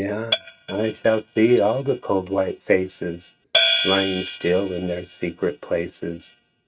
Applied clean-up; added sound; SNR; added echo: neural mask model RNNoise.